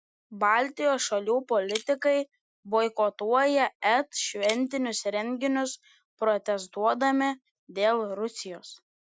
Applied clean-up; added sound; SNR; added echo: classical method Wiener filter.